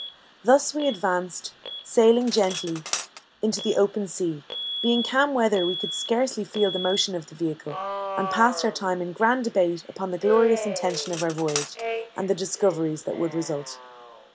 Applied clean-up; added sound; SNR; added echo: none; Cutlery, silverware + Alarm; 10 dB; none.